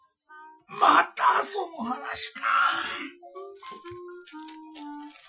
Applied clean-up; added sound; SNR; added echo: classical method Wiener filter.